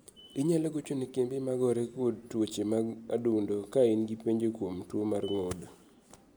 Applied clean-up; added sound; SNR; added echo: none; none; none; none.